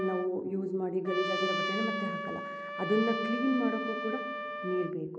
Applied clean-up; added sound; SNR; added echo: none; Trumpet; 4 dB; none.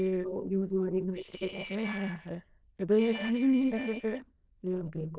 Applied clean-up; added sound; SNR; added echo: neural diffusion model UNIVERSE++.